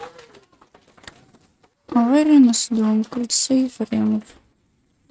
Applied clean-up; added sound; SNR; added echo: neural mask model RNNoise.